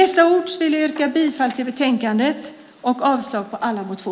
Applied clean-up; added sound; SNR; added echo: none; none; none; none.